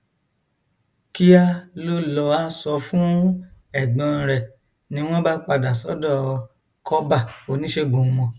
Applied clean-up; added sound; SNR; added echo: none; none; none; none.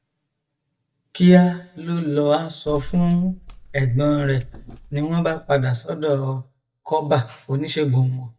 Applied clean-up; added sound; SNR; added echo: neural mask model DeepFilterNet 3.